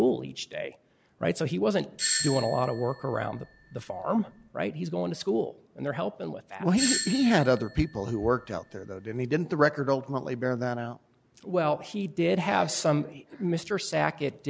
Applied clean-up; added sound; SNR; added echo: none; Doorbell; 7 dB; none.